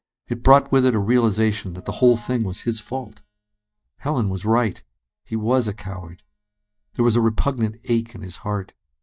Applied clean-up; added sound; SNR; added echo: neural mask model DeepFilterNet 3.